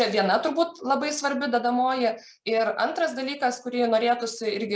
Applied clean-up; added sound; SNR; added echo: none; none; none; none.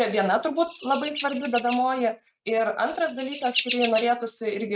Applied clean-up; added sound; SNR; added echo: neural mask model RNNoise.